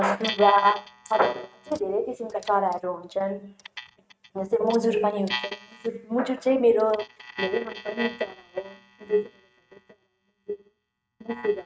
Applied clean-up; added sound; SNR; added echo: neural mask model RNNoise.